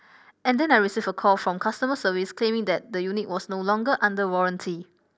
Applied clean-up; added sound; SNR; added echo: none; none; none; none.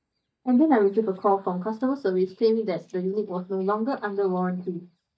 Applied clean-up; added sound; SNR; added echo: neural mask model DeepFilterNet 3.